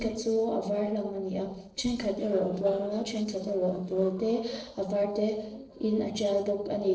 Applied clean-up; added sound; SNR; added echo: neural separator model SepFormer DNS4.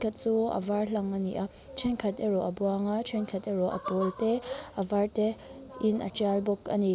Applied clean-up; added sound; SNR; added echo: none; none; none; none.